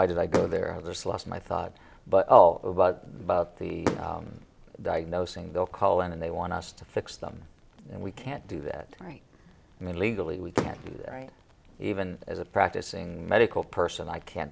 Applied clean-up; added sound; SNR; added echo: none; Fireworks; 11 dB; none.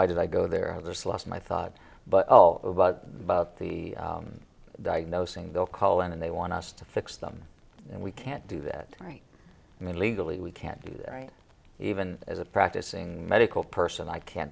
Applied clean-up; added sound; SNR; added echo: none; none; none; none.